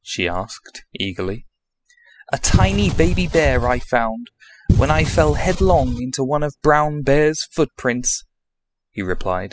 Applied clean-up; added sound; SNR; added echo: classical method spectral subtraction.